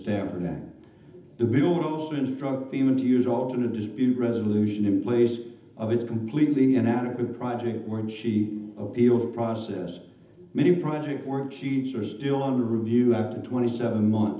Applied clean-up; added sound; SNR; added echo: none; none; none; reverberation time 0.8 s.